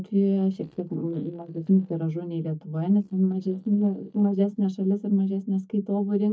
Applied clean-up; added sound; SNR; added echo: neural mask model DeepFilterNet 3.